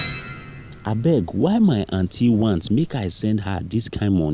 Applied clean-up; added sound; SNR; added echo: none; Piano; 16 dB; none.